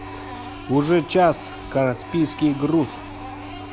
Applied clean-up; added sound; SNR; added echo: none; Printer; 15 dB; none.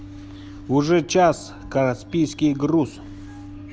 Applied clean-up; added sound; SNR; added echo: none; none; none; none.